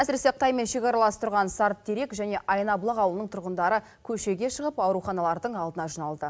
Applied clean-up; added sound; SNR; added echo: none; none; none; none.